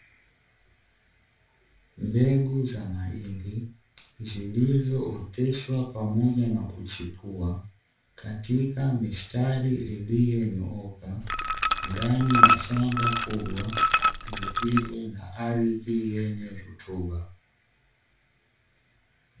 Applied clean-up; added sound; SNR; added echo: none; Liquid; -4 dB; reverberation time 0.3 s.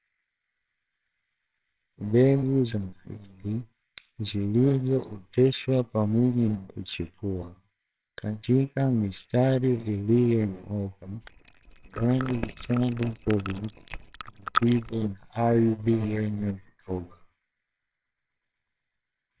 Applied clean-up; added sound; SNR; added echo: neural separator model SepFormer WHAMR!.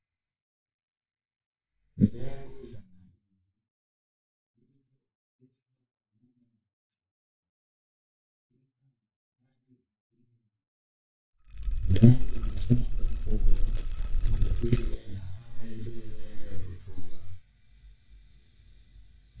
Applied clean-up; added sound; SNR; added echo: neural mask model DeepFilterNet 3.